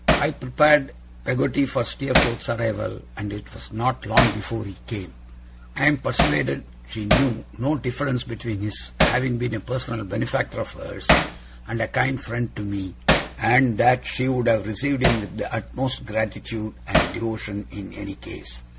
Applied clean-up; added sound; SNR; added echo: none; Hammer; 4 dB; none.